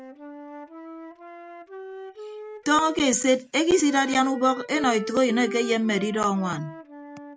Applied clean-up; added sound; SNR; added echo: none; Wind instrument, woodwind instrument; 14 dB; none.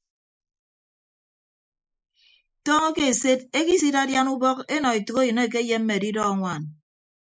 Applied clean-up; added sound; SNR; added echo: neural mask model Resemble Enhance denoiser.